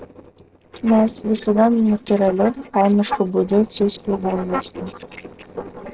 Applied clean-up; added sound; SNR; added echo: neural separator model SepFormer DNS4.